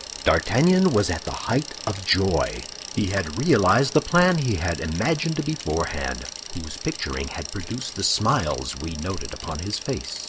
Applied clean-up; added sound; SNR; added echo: none; Bicycle; 13 dB; none.